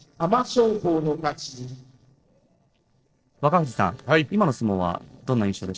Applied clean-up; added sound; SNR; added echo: neural separator model SepFormer DNS4.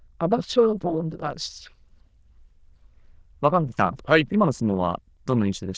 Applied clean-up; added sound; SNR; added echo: neural diffusion model UNIVERSE++.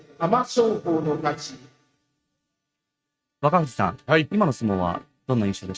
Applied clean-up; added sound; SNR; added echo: neural mask model RNNoise.